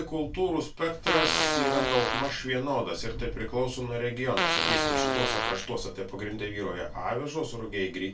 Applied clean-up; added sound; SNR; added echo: none; Fart; -2 dB; reverberation time 0.2 s.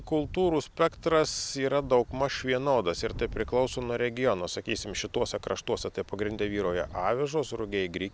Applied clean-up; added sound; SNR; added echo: none; none; none; none.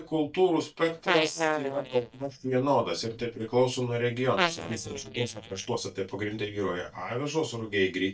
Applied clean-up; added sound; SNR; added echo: neural mask model DeepFilterNet 3.